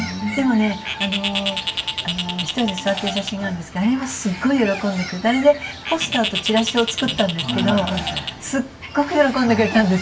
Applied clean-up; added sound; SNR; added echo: none; Bird; 8 dB; reverberation time 0.2 s.